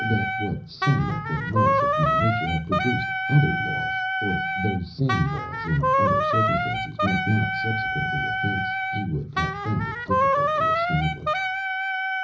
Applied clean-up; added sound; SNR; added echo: none; Wind instrument, woodwind instrument; -2 dB; reverberation time 0.5 s.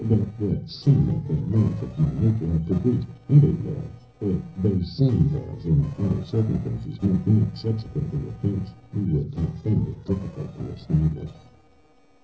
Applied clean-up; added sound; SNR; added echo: neural separator model SepFormer DNS4.